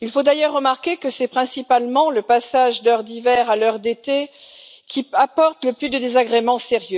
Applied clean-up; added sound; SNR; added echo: none; none; none; none.